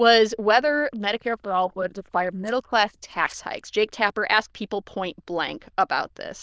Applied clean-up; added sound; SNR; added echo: neural diffusion model UNIVERSE++.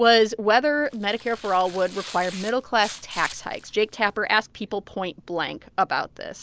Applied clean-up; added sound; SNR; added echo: none; Tearing; 18 dB; none.